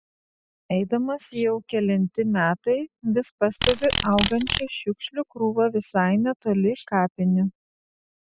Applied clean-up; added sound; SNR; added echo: classical method spectral subtraction.